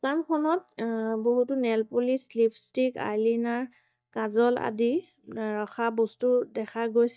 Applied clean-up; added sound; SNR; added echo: neural mask model DeepFilterNet 3.